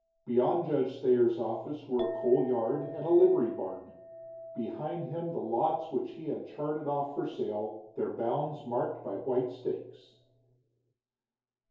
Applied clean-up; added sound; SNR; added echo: none; Chink, clink; 17 dB; reverberation time 2.4 s.